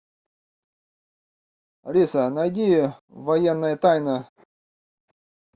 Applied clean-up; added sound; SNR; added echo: none; none; none; none.